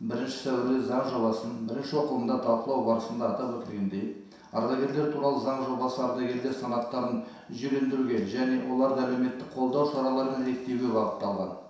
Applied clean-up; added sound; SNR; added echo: none; none; none; reverberation time 0.7 s.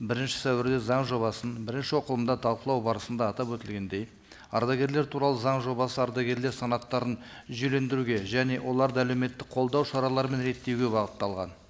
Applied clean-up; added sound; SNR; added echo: none; none; none; none.